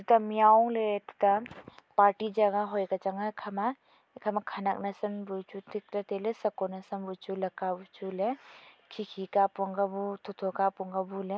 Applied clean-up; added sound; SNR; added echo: none; none; none; none.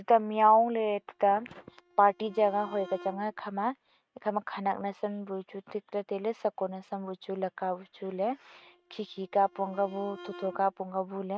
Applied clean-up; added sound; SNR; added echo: neural mask model RNNoise.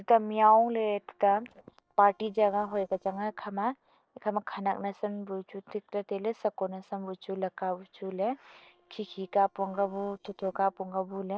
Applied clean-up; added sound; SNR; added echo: neural separator model SepFormer DNS4.